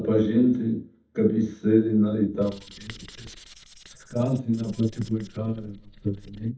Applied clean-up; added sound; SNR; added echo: neural mask model DeepFilterNet 3.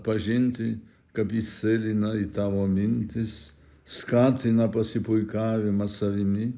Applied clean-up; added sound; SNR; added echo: none; none; none; none.